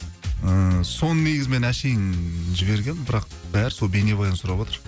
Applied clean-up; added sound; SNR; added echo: none; none; none; none.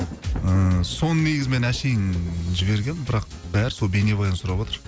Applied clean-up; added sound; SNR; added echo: none; Thunder; 17 dB; none.